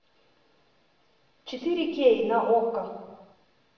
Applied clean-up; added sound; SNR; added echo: none; none; none; reverberation time 1.0 s.